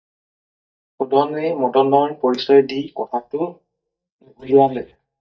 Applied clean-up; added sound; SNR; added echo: neural mask model DeepFilterNet 3.